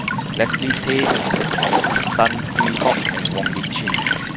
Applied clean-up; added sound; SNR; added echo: none; Walk, footsteps / Stream / Trickle, dribble / Chirp, tweet; -4 dB; none.